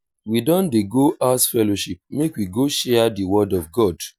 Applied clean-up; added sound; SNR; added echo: none; none; none; none.